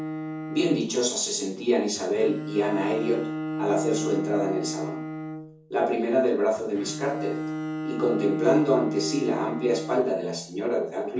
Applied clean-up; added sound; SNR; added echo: none; Bowed string instrument; 6 dB; reverberation time 0.6 s.